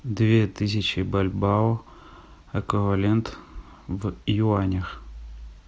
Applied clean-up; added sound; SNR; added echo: none; none; none; none.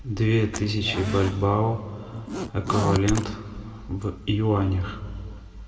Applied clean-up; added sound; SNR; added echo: none; Zipper (clothing); 7 dB; reverberation time 1.9 s.